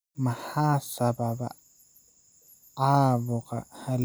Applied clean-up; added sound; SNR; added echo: none; none; none; none.